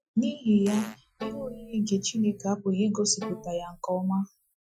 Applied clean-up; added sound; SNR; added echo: classical method Wiener filter.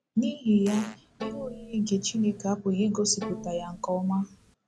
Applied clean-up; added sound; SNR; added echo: none; Fart + Bowed string instrument; 13 dB; none.